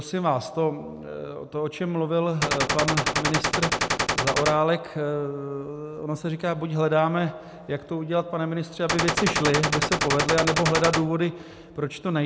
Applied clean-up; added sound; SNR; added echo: none; Gunshot, gunfire; -1 dB; none.